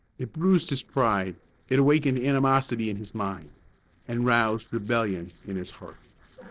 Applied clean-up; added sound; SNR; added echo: neural separator model SepFormer DNS4.